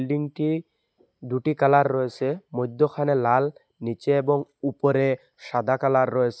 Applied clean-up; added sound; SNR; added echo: none; none; none; none.